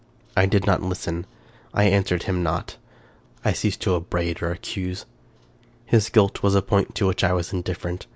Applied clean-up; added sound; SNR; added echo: none; none; none; none.